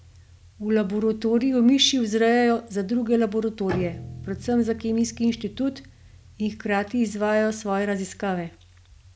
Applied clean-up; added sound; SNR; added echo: none; Bowed string instrument; 19 dB; none.